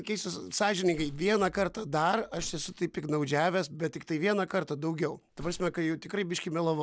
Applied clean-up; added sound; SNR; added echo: none; Slam; 18 dB; none.